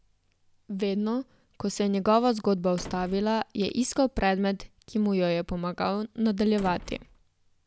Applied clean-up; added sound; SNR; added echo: none; Slam; 20 dB; none.